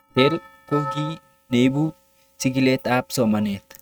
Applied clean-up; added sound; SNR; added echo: neural mask model RNNoise.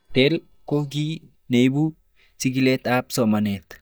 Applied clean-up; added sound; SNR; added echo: neural mask model DeepFilterNet 3.